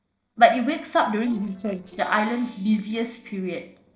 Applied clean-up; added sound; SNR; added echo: neural separator model SepFormer DNS4.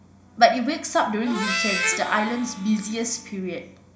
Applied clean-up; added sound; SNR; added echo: none; Harmonica; 6 dB; reverberation time 0.4 s.